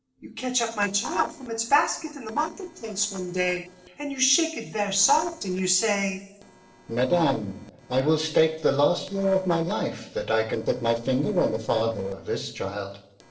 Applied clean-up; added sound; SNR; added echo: neural separator model SepFormer DNS4.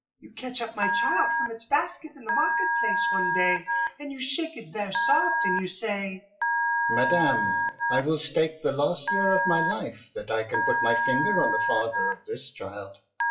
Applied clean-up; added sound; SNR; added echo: classical method WPE with log-MMSE.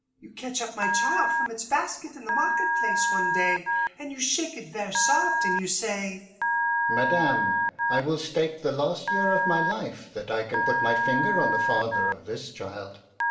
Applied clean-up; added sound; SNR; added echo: none; Telephone; -2 dB; reverberation time 0.8 s.